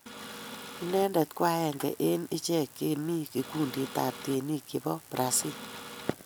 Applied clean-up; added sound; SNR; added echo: none; Printer; 12 dB; none.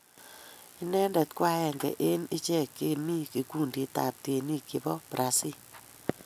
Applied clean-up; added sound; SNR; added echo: none; none; none; none.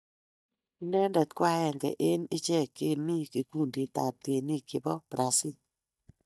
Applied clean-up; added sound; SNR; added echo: neural mask model DeepFilterNet 3.